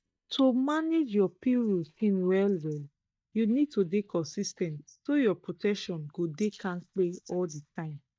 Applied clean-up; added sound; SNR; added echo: neural mask model DeepFilterNet 3.